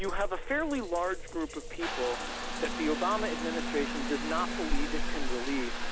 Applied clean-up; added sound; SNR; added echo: none; Trickle, dribble / Bathtub (filling or washing) / Water tap, faucet; -1 dB; none.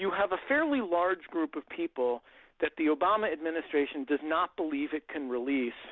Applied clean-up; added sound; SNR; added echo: none; none; none; none.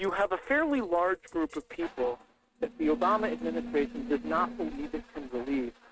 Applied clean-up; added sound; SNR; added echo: neural mask model RNNoise.